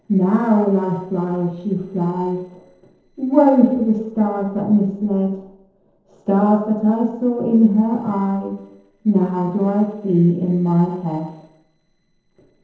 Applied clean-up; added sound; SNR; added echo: neural separator model SepFormer DNS4.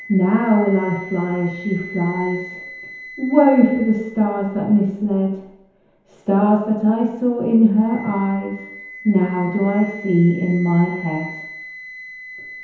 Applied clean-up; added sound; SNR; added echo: none; Wind instrument, woodwind instrument; 18 dB; reverberation time 1.0 s.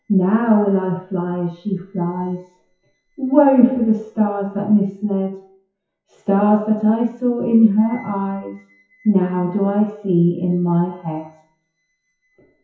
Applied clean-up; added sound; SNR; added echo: classical method WPE with log-MMSE.